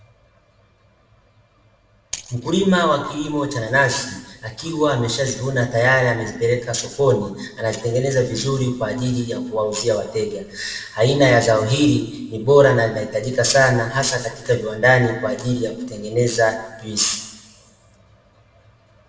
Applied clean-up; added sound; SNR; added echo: none; none; none; reverberation time 0.9 s.